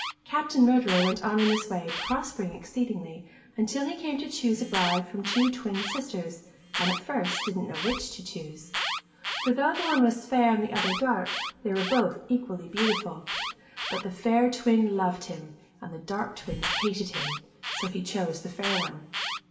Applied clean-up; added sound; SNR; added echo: none; Alarm; 7 dB; reverberation time 1.1 s.